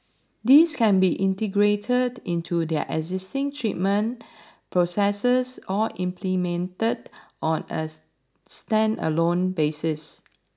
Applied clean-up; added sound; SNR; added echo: none; none; none; none.